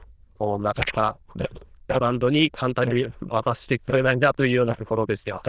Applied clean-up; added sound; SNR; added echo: neural diffusion model UNIVERSE++.